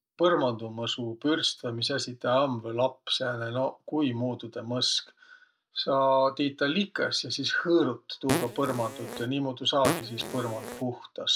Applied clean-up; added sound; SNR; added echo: none; Fart; 5 dB; none.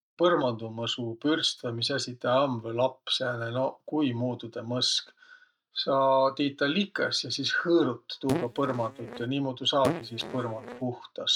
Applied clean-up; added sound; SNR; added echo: neural mask model RNNoise.